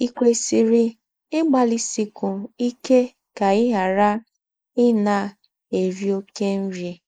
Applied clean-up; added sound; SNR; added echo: neural mask model Resemble Enhance denoiser.